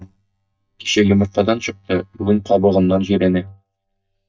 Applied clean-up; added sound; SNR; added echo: neural mask model DeepFilterNet 3.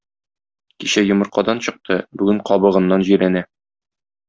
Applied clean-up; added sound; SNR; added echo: none; none; none; none.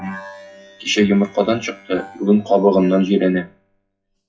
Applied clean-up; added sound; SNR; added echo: classical method WPE with log-MMSE.